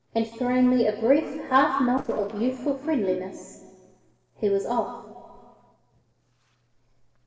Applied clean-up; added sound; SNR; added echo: neural separator model SepFormer DNS4.